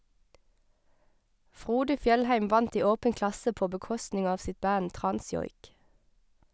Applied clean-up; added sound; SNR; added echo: none; none; none; none.